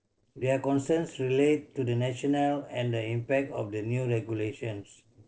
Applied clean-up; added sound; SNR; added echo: neural separator model SepFormer DNS4.